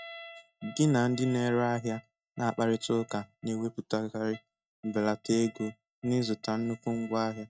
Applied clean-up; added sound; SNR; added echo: neural mask model RNNoise.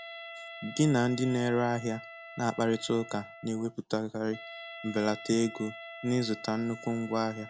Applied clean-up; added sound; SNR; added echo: none; Wind instrument, woodwind instrument; 15 dB; none.